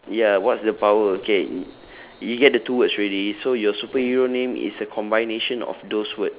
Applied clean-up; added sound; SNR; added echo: none; none; none; none.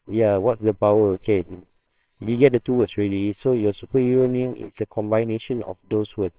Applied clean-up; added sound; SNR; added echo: neural separator model SepFormer WHAMR!.